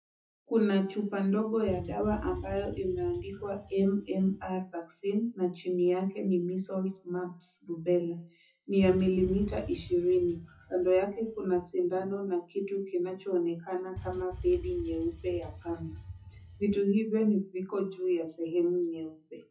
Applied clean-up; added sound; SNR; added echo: classical method WPE with log-MMSE.